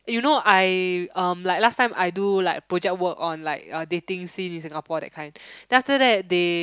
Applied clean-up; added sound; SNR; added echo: none; none; none; none.